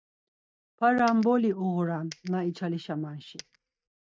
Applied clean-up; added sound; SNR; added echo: neural mask model RNNoise.